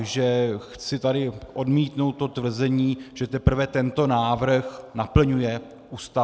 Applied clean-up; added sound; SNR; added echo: none; none; none; none.